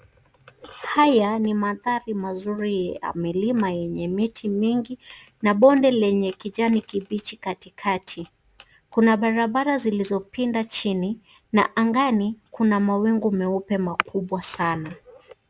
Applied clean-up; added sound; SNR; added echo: none; none; none; none.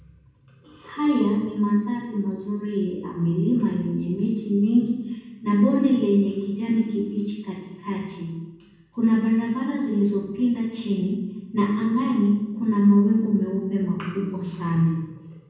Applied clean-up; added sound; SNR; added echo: none; none; none; reverberation time 1.1 s.